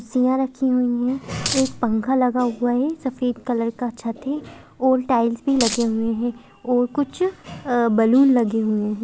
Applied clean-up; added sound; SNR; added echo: none; Coin (dropping); 6 dB; none.